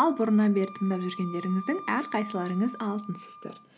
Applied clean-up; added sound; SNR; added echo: none; Wind instrument, woodwind instrument; 15 dB; none.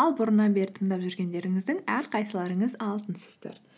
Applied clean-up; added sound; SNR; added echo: none; none; none; none.